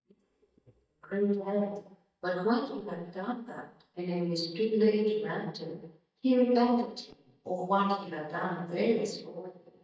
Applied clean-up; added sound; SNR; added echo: neural mask model DeepFilterNet 3.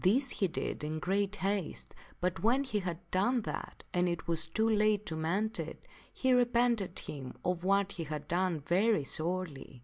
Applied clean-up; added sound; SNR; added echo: none; none; none; none.